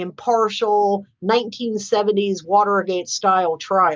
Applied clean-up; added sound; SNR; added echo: none; none; none; none.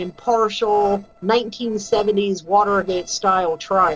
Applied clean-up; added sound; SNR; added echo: neural separator model SepFormer DNS4.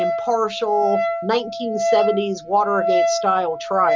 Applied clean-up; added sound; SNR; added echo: none; Wind instrument, woodwind instrument; 1 dB; none.